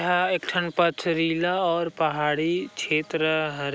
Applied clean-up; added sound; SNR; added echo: none; none; none; none.